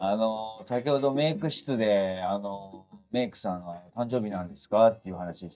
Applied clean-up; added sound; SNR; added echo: neural mask model DeepFilterNet 3.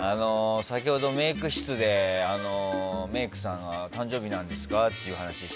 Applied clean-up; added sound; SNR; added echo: none; none; none; none.